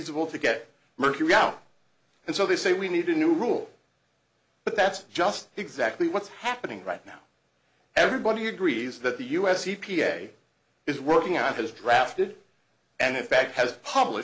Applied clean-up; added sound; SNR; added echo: none; none; none; none.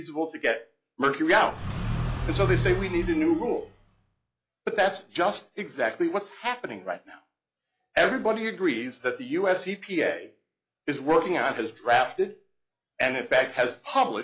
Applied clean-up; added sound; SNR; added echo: classical method log-MMSE.